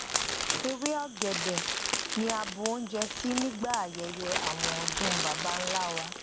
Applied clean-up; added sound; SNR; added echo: none; Fire + Crumpling, crinkling; -4 dB; none.